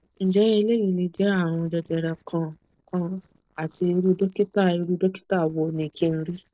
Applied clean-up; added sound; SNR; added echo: neural separator model SepFormer DNS4.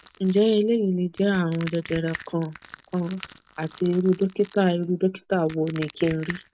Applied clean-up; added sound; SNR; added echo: none; Crushing; 19 dB; none.